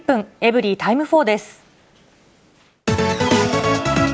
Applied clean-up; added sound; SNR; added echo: none; none; none; none.